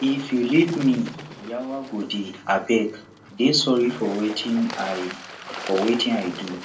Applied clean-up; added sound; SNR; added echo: none; Water / Bird; 14 dB; reverberation time 0.2 s.